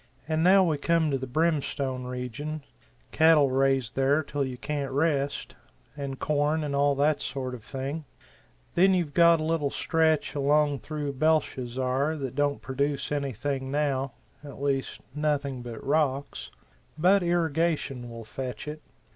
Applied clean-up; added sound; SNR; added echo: none; none; none; none.